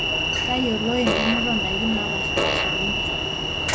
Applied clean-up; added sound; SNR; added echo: none; Fart + Train; -4 dB; none.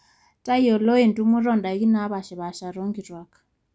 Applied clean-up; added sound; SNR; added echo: none; none; none; none.